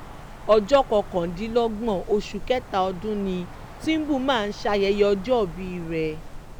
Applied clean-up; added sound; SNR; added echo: none; Wind; 13 dB; none.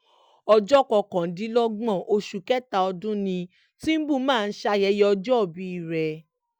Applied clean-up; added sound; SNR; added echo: none; none; none; none.